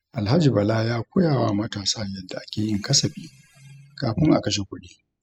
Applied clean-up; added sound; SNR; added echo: classical method spectral subtraction.